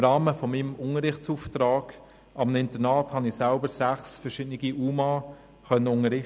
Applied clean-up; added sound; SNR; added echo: none; none; none; none.